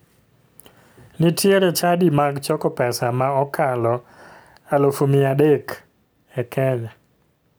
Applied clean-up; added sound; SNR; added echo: none; none; none; none.